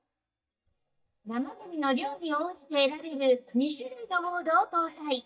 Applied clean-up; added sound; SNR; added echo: neural mask model DeepFilterNet 3.